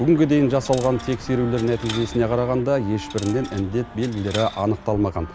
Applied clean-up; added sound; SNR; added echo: none; Wind instrument, woodwind instrument + Coin (dropping); 16 dB; none.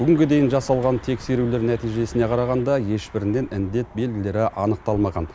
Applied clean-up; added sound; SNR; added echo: none; none; none; none.